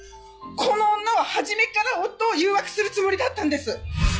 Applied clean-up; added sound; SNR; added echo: classical method log-MMSE.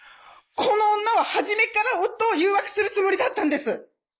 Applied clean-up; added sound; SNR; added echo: neural mask model Resemble Enhance denoiser.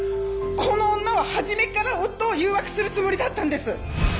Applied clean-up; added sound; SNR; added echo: none; Keyboard (musical); 9 dB; none.